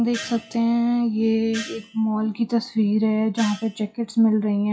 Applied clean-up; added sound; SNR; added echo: classical method WPE with log-MMSE.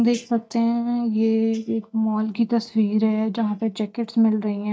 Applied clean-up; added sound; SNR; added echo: neural mask model DeepFilterNet 3.